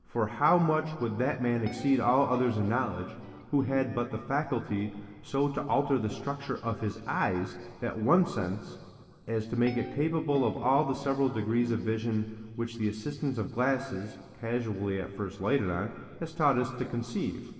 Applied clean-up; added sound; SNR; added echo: none; Guitar; 18 dB; reverberation time 2.5 s.